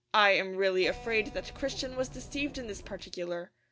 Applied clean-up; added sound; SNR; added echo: none; Keyboard (musical); 15 dB; none.